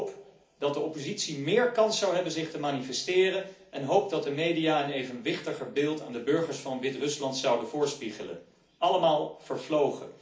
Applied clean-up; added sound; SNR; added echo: none; none; none; reverberation time 0.4 s.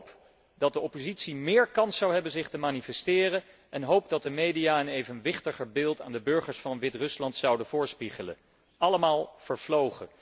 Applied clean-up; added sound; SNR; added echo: none; none; none; none.